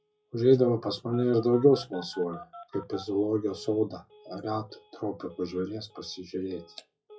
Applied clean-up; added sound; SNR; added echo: classical method WPE with log-MMSE.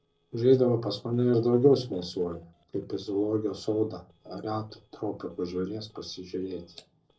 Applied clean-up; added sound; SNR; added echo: neural separator model SepFormer DNS4.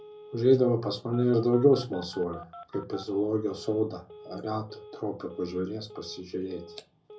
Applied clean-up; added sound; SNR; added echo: none; Telephone; 20 dB; reverberation time 0.4 s.